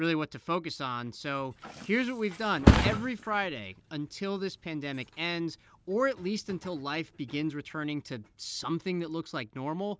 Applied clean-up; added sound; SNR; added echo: none; Thump, thud; 1 dB; none.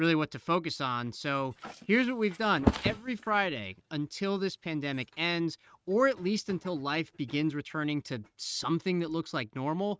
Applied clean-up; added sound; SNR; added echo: neural mask model RNNoise.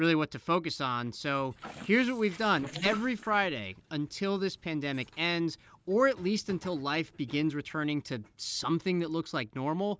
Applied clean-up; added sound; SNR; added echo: neural mask model Resemble Enhance denoiser.